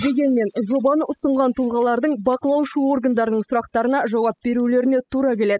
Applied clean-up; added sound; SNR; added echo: classical method spectral subtraction.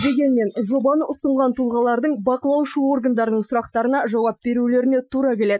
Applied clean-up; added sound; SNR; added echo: classical method Wiener filter.